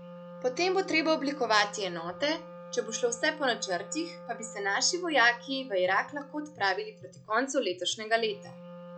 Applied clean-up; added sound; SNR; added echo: none; Wind instrument, woodwind instrument; 16 dB; none.